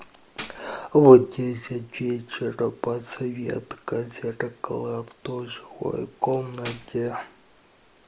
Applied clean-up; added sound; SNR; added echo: none; Tambourine; 4 dB; none.